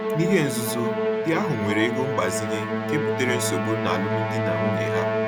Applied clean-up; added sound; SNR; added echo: none; Musical instrument; -1 dB; none.